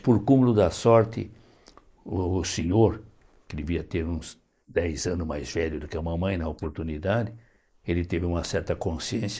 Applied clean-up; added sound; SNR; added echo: neural mask model Resemble Enhance denoiser.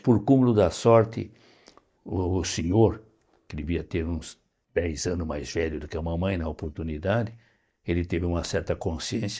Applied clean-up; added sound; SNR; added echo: neural mask model DeepFilterNet 3.